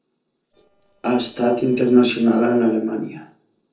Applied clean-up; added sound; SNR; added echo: neural separator model SepFormer DNS4.